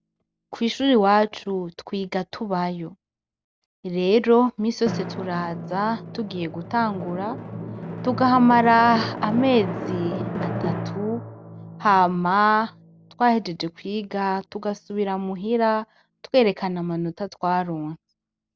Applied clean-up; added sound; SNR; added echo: none; Drum; 12 dB; none.